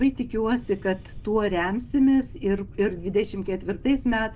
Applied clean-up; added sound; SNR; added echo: none; Boat, Water vehicle; 14 dB; none.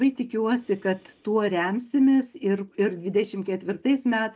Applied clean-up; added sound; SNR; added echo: none; none; none; none.